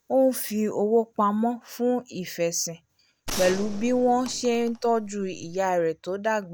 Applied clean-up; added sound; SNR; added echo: none; Gunshot, gunfire; 11 dB; none.